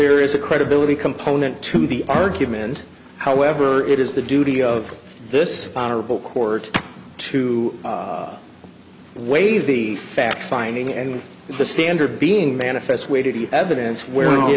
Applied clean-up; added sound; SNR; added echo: none; none; none; none.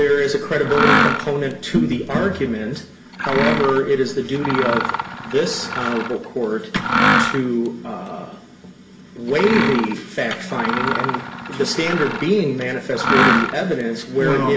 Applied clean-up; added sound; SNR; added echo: none; Mechanisms; 2 dB; reverberation time 0.5 s.